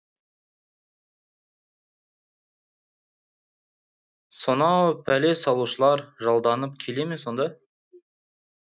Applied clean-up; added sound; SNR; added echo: none; none; none; none.